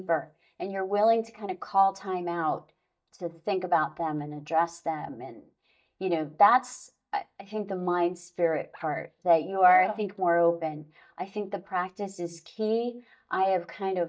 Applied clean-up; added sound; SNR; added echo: neural mask model DeepFilterNet 3.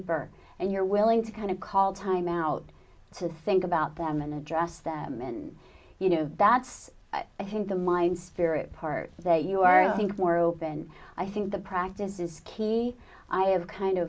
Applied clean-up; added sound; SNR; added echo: none; none; none; none.